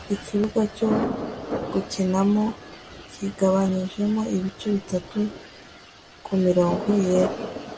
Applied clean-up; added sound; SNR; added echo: none; Thunder; 9 dB; none.